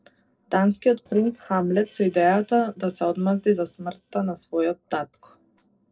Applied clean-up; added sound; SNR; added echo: neural separator model SepFormer DNS4.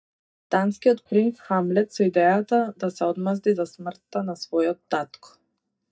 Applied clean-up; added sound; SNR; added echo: neural mask model DeepFilterNet 3.